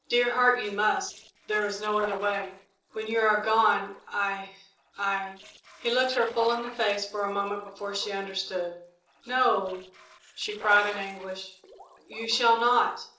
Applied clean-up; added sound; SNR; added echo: neural separator model SepFormer DNS4.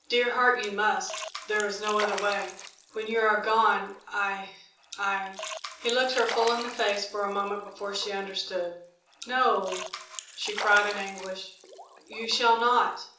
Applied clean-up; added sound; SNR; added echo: none; Splash, splatter; 12 dB; reverberation time 0.6 s.